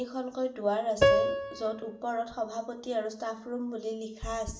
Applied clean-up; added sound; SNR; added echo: none; Piano; -2 dB; reverberation time 0.4 s.